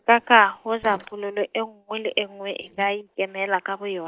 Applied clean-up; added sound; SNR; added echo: neural mask model DeepFilterNet 3.